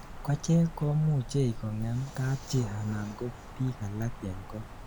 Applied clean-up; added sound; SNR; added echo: none; Wind; 12 dB; none.